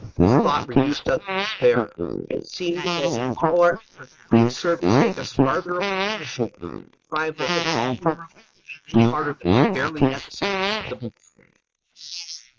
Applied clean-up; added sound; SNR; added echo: neural mask model Resemble Enhance denoiser.